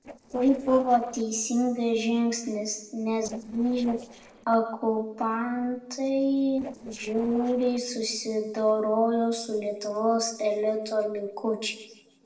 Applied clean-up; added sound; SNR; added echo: neural separator model SepFormer DNS4.